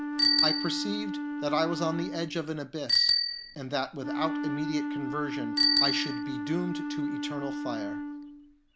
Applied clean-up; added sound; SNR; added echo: none; Wind instrument, woodwind instrument + Bicycle bell; -4 dB; none.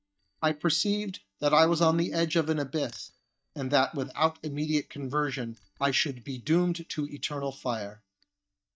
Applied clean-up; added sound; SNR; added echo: neural mask model DeepFilterNet 3.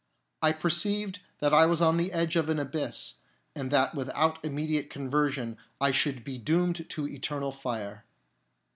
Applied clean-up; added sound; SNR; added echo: none; none; none; none.